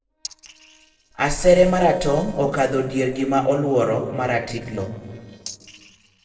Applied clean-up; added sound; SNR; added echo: neural separator model SepFormer DNS4.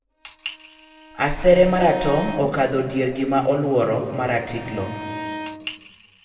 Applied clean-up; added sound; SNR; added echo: none; Bowed string instrument; 15 dB; reverberation time 2.0 s.